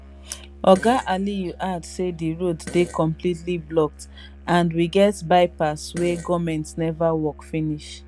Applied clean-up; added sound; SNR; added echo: none; Fart + Musical instrument; 18 dB; none.